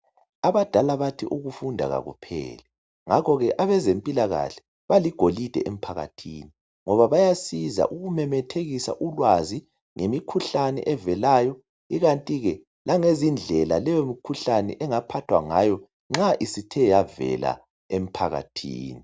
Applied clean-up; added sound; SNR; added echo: none; none; none; none.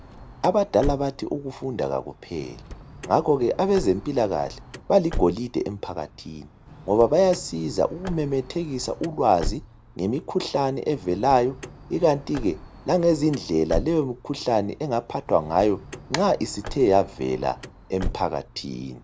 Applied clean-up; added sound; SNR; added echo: none; Car; 13 dB; none.